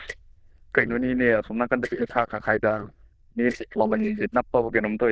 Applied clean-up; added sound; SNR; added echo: neural diffusion model UNIVERSE++.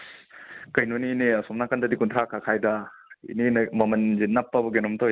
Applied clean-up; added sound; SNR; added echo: none; none; none; none.